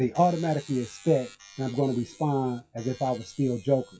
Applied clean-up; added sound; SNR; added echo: classical method WPE with log-MMSE.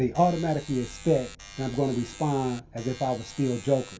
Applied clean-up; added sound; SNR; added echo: none; Alarm; 18 dB; reverberation time 0.2 s.